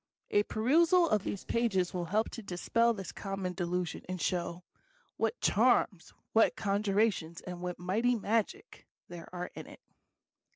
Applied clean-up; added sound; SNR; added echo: neural separator model SepFormer DNS4.